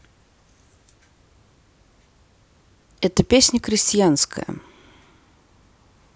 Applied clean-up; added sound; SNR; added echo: none; none; none; none.